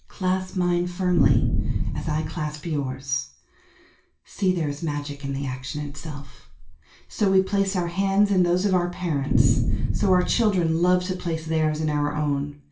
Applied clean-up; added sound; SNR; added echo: none; Boom; -2 dB; reverberation time 0.3 s.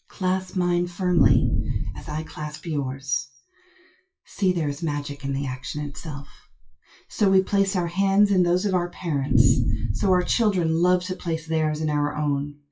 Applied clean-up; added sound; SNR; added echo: classical method WPE with log-MMSE.